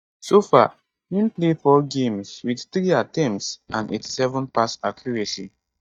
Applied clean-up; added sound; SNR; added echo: neural mask model DeepFilterNet 3.